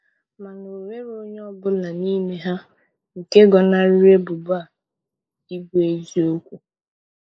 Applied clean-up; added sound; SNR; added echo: neural mask model Resemble Enhance denoiser.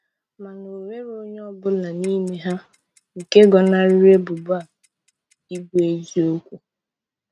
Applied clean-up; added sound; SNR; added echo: neural mask model RNNoise.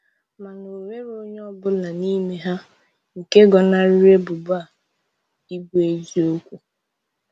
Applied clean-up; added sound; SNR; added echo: none; none; none; none.